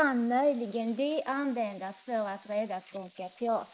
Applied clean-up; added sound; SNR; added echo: neural mask model Resemble Enhance denoiser.